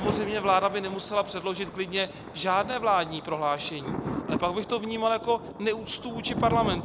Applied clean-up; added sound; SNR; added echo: none; Thunder; 7 dB; none.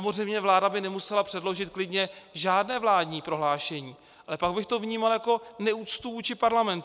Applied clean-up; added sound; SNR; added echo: none; none; none; none.